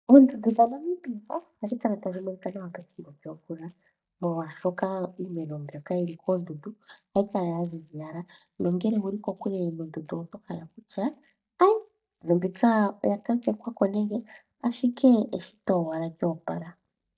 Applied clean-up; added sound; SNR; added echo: neural mask model DeepFilterNet 3.